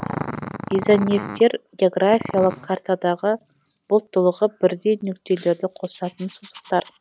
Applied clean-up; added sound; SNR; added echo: none; Growling; 13 dB; none.